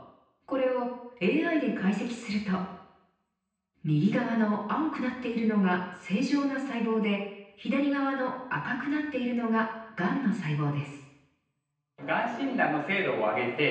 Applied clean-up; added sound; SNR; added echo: none; none; none; reverberation time 0.9 s.